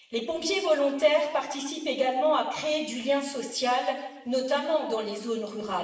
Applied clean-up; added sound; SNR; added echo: none; none; none; reverberation time 1.0 s.